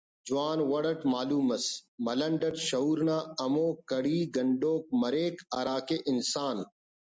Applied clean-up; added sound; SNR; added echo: none; none; none; none.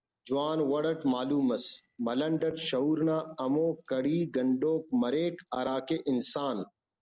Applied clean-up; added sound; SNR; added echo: neural separator model SepFormer DNS4.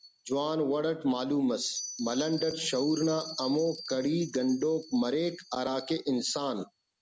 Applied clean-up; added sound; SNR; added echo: none; Bell; 15 dB; none.